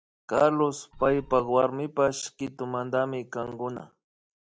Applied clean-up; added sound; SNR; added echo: neural mask model DeepFilterNet 3.